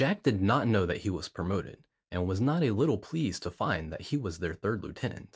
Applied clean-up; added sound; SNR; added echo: none; none; none; none.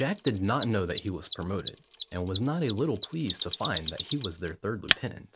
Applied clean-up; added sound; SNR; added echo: none; Mechanisms; 3 dB; none.